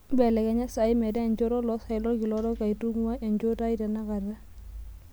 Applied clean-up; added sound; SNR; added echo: none; none; none; none.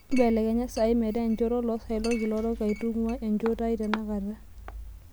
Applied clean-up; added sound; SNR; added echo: none; Chink, clink + Bathtub (filling or washing) / Water / Splash, splatter; 17 dB; none.